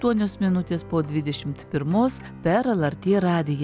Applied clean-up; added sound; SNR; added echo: none; none; none; none.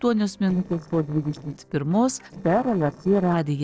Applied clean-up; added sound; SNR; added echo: neural separator model SepFormer DNS4.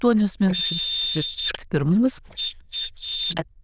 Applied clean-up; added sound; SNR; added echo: neural diffusion model UNIVERSE++.